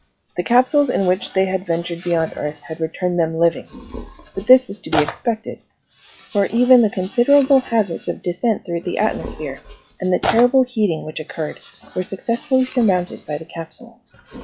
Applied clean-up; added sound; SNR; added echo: classical method log-MMSE.